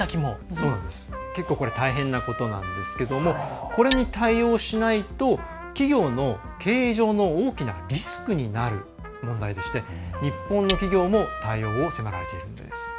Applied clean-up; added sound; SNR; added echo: none; Trumpet + Hammer; 10 dB; none.